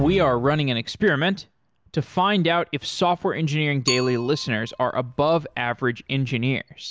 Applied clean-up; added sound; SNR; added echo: none; Bicycle; 13 dB; none.